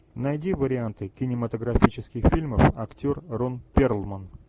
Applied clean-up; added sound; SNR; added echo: none; none; none; none.